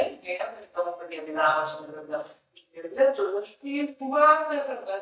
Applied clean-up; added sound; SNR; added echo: neural mask model DeepFilterNet 3.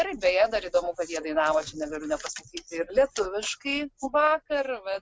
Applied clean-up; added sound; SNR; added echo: none; none; none; none.